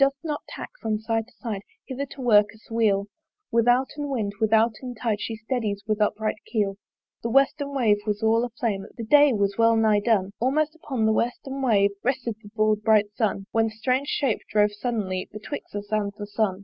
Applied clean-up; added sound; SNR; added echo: none; none; none; none.